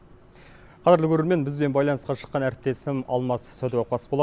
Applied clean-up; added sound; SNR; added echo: none; none; none; none.